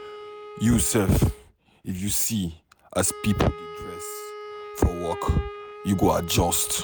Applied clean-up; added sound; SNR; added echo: none; Wind instrument, woodwind instrument; 14 dB; none.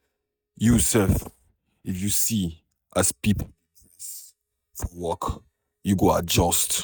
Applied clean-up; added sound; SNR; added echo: neural mask model DeepFilterNet 3.